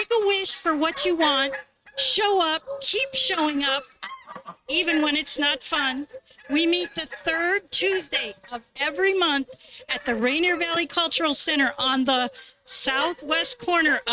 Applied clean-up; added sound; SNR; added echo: neural mask model RNNoise.